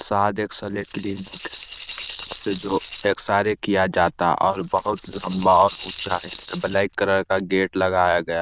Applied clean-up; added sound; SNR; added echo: neural diffusion model UNIVERSE++.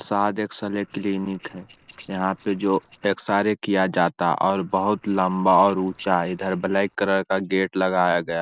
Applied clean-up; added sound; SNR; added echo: neural separator model SepFormer DNS4.